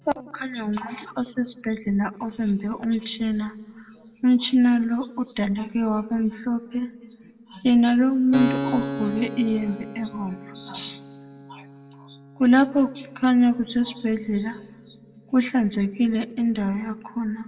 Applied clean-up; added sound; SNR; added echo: none; Keyboard (musical); 15 dB; reverberation time 0.4 s.